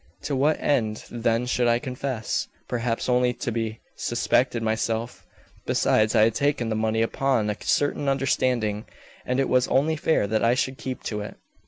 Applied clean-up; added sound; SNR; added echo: none; none; none; none.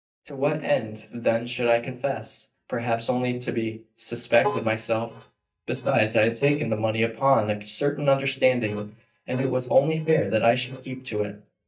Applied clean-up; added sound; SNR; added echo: neural mask model DeepFilterNet 3.